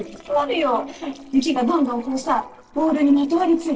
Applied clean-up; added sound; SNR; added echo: neural separator model SepFormer DNS4.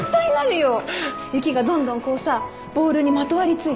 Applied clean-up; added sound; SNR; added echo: none; none; none; none.